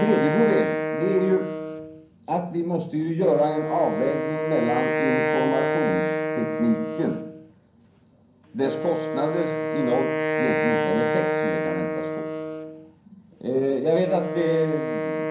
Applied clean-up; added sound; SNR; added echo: none; Wind instrument, woodwind instrument; 1 dB; reverberation time 0.6 s.